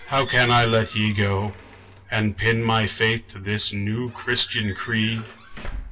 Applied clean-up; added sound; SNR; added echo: none; Squeak / Slam / Alarm / Wood; 16 dB; reverberation time 0.2 s.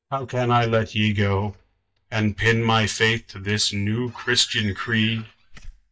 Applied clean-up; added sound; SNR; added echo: neural mask model DeepFilterNet 3.